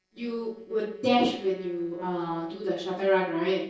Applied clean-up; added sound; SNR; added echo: neural separator model SepFormer DNS4.